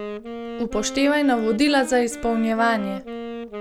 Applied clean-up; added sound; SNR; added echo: none; Wind instrument, woodwind instrument; 11 dB; none.